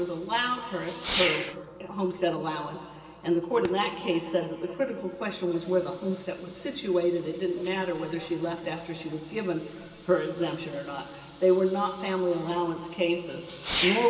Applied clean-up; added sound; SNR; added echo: none; Fireworks; 8 dB; reverberation time 2.6 s.